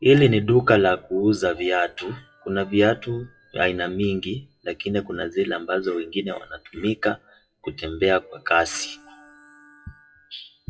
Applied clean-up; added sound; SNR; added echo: classical method WPE with log-MMSE.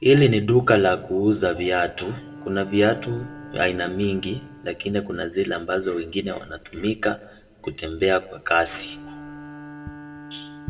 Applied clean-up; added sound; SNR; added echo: none; Bowed string instrument; 20 dB; reverberation time 1.3 s.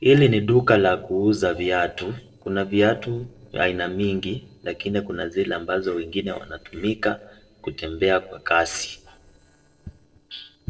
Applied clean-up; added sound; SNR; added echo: neural separator model SepFormer DNS4.